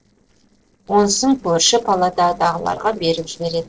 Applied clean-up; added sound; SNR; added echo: neural separator model SepFormer DNS4.